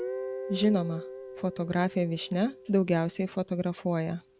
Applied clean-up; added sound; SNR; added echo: none; Guitar; 12 dB; none.